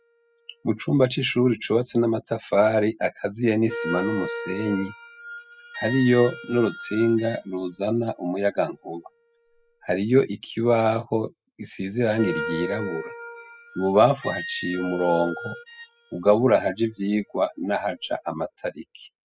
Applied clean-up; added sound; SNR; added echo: classical method spectral subtraction.